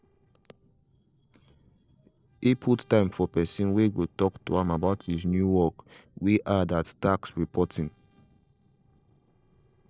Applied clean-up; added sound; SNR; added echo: neural separator model SepFormer DNS4.